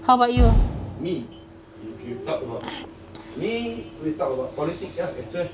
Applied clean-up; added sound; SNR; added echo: none; Fireworks; -2 dB; none.